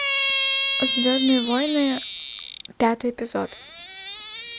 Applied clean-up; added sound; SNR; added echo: none; Squeak; 1 dB; none.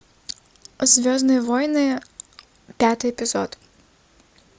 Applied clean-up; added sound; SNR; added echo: none; none; none; none.